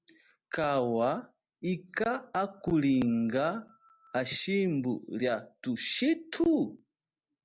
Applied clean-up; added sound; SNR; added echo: none; none; none; none.